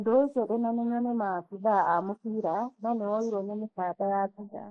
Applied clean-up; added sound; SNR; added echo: neural mask model Resemble Enhance denoiser.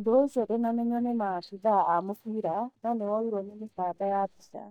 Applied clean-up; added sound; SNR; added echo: neural mask model DeepFilterNet 3.